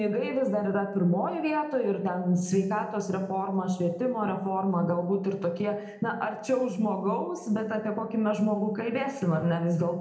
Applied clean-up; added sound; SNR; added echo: none; none; none; reverberation time 0.7 s.